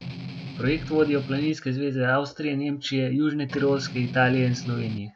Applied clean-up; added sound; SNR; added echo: none; Strum; 10 dB; none.